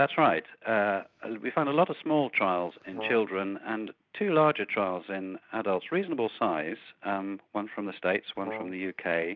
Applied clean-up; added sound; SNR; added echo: none; Brass instrument; 12 dB; none.